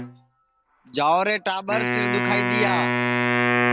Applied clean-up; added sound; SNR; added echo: none; Wind instrument, woodwind instrument; -2 dB; none.